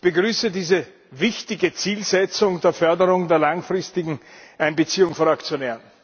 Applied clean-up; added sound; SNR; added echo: none; none; none; none.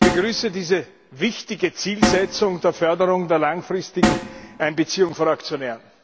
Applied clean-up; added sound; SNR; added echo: none; Snare drum; 4 dB; none.